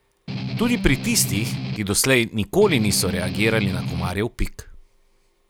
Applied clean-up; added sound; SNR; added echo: none; Strum; 5 dB; none.